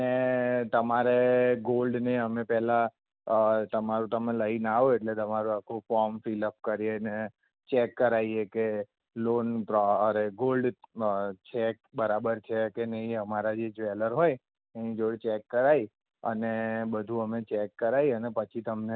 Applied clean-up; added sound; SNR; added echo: none; none; none; none.